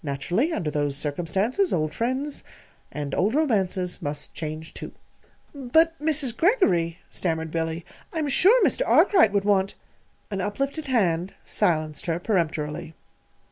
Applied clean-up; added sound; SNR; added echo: none; none; none; none.